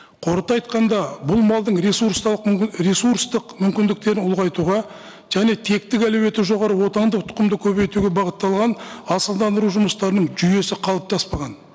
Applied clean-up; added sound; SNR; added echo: none; none; none; none.